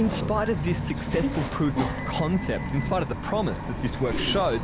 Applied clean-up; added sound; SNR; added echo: none; Bird vocalization, bird call, bird song; 3 dB; none.